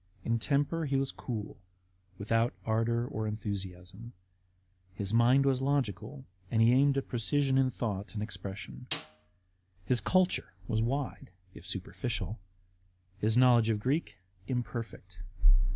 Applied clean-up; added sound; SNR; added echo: none; Snare drum; 12 dB; none.